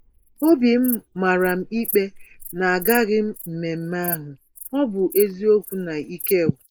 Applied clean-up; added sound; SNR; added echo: neural mask model Resemble Enhance denoiser.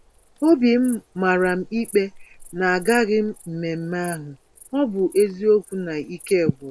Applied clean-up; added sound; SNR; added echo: none; Insect; 13 dB; none.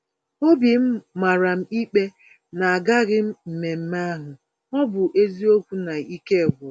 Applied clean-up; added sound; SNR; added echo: none; none; none; none.